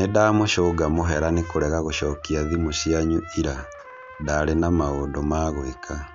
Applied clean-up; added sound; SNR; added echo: none; Trumpet; 19 dB; none.